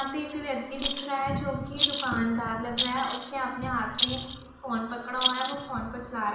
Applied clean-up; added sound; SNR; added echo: none; Rattle; 3 dB; reverberation time 1.1 s.